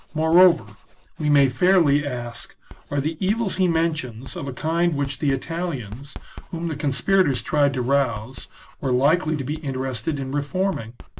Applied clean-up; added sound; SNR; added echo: none; Writing; 19 dB; none.